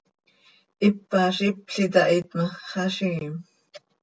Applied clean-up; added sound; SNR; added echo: none; none; none; none.